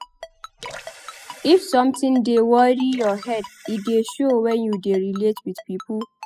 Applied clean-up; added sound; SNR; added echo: classical method spectral subtraction.